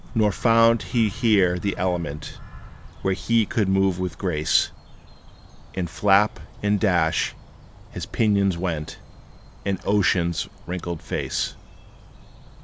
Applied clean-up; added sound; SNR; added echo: none; Bird vocalization, bird call, bird song; 16 dB; none.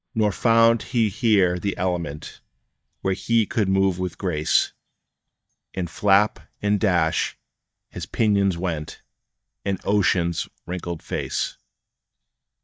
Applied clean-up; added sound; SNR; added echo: neural mask model DeepFilterNet 3.